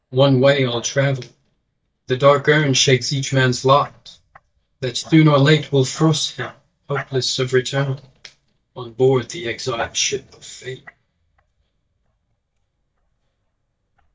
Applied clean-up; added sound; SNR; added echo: neural mask model DeepFilterNet 3.